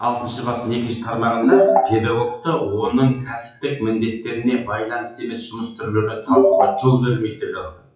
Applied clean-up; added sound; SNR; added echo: classical method WPE with log-MMSE.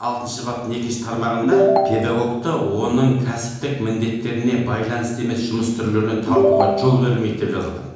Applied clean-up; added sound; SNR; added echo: none; Ringtone / Chime; -2 dB; reverberation time 1.0 s.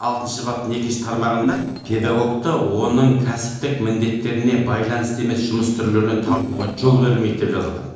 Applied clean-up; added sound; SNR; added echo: neural separator model SepFormer DNS4.